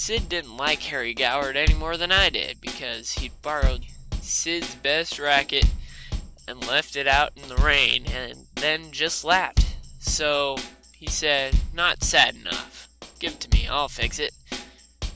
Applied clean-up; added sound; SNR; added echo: none; Drum kit; 2 dB; none.